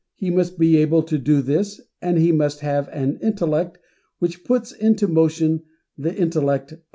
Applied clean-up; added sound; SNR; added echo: none; none; none; none.